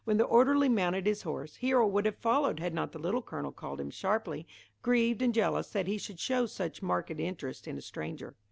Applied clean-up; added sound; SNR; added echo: none; none; none; none.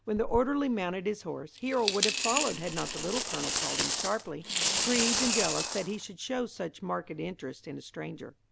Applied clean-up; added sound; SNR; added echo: none; Coin (dropping); 1 dB; none.